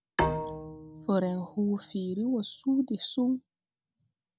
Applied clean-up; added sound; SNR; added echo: none; Bowed string instrument; 4 dB; none.